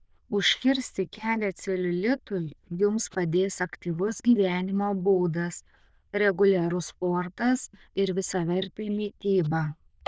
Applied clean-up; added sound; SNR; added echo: neural diffusion model UNIVERSE++.